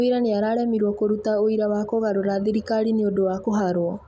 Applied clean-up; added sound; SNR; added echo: none; none; none; none.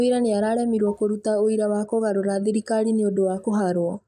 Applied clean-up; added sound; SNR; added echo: neural mask model DeepFilterNet 3.